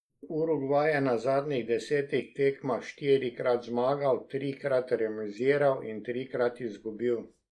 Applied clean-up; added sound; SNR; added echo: neural mask model Resemble Enhance denoiser.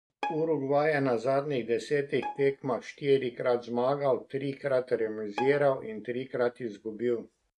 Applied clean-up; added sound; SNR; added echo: neural mask model RNNoise.